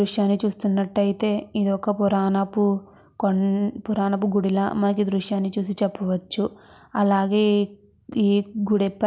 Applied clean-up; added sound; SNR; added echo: none; none; none; none.